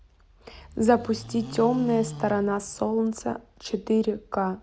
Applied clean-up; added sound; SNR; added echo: none; Livestock, farm animals, working animals; 14 dB; none.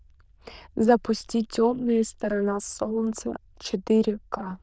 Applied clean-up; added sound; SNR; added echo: neural diffusion model UNIVERSE++.